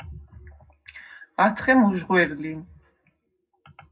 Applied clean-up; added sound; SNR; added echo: none; none; none; reverberation time 0.3 s.